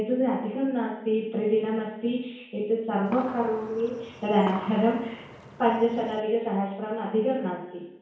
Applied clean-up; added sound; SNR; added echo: none; Gunshot, gunfire; 15 dB; reverberation time 1.0 s.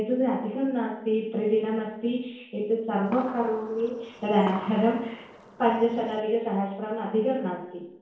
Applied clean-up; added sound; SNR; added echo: neural separator model SepFormer DNS4.